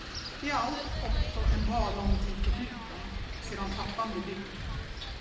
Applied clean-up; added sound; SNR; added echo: none; Wind; -4 dB; reverberation time 0.9 s.